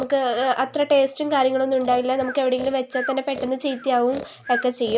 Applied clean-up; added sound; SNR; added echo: none; Breathing; 14 dB; none.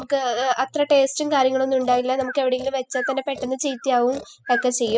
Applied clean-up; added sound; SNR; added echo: classical method spectral subtraction.